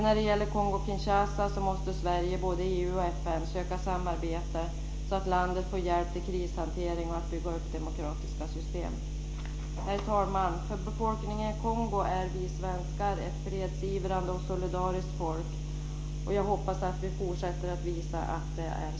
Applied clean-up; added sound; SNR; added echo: none; none; none; reverberation time 0.6 s.